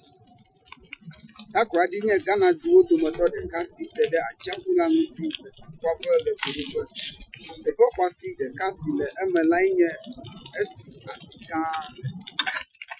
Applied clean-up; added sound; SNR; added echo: classical method Wiener filter.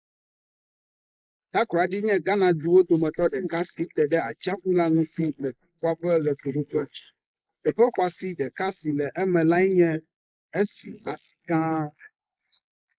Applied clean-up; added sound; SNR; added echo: neural mask model Resemble Enhance denoiser.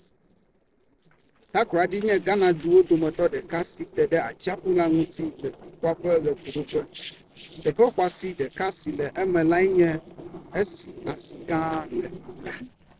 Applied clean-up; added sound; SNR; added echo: neural separator model SepFormer DNS4.